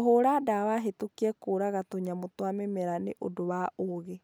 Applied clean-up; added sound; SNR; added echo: none; none; none; none.